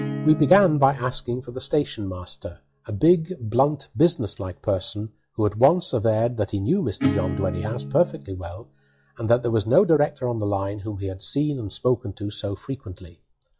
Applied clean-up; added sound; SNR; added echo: classical method log-MMSE.